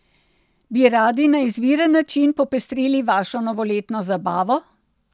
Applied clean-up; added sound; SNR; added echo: none; none; none; none.